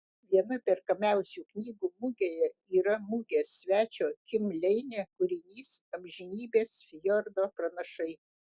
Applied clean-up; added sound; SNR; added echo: none; none; none; none.